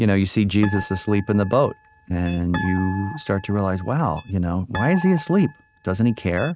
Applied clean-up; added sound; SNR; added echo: neural mask model RNNoise.